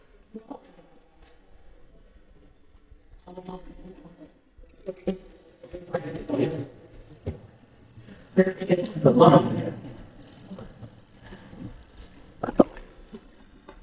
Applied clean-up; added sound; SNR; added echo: neural mask model DeepFilterNet 3.